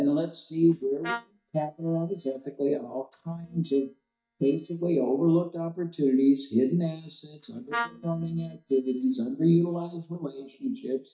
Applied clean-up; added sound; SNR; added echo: neural mask model DeepFilterNet 3.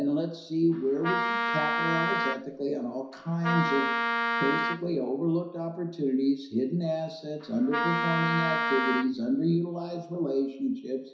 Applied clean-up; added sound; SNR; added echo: none; Wind instrument, woodwind instrument; 0 dB; reverberation time 0.7 s.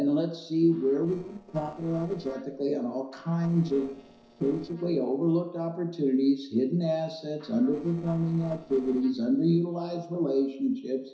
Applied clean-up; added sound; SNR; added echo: neural separator model SepFormer DNS4.